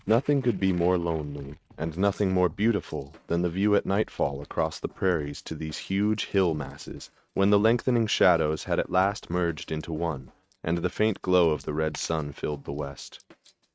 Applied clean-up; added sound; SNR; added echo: neural mask model RNNoise.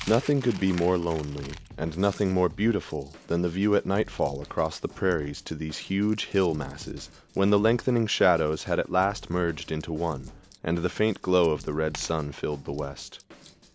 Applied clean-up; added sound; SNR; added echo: none; Coin (dropping) + Drum kit; 19 dB; none.